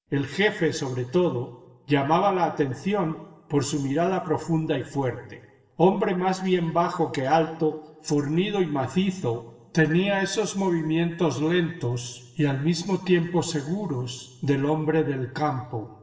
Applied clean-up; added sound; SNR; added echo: none; none; none; reverberation time 1.1 s.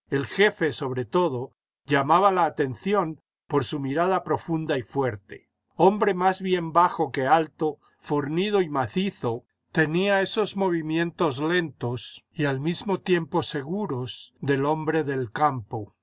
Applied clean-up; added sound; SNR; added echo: none; none; none; none.